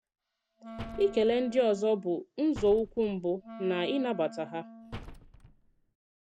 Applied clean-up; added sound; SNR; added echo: none; Slam + Wind instrument, woodwind instrument; 15 dB; none.